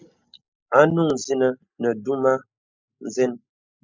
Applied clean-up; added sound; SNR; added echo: neural mask model Resemble Enhance denoiser.